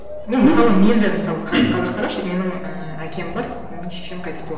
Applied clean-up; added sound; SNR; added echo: none; Wind; 19 dB; reverberation time 1.0 s.